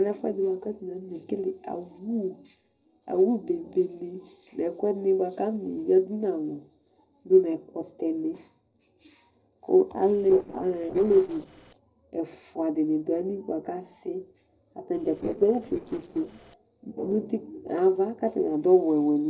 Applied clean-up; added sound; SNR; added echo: neural separator model SepFormer DNS4.